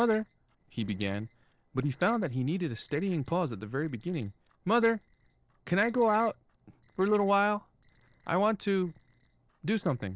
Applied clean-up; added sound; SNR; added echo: neural separator model SepFormer DNS4.